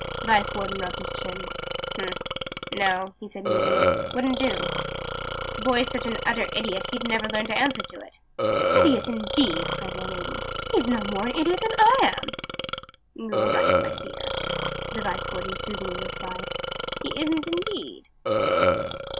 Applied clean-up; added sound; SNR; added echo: none; Burping, eructation; 0 dB; none.